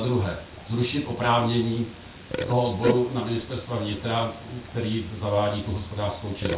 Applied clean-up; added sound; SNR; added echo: none; Burping, eructation; 9 dB; reverberation time 0.3 s.